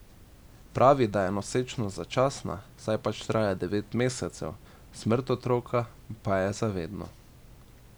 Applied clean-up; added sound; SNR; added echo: none; none; none; none.